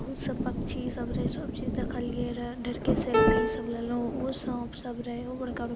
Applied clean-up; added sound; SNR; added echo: none; Rain + Piano; -4 dB; none.